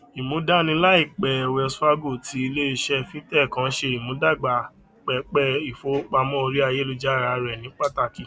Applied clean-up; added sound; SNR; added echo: none; none; none; none.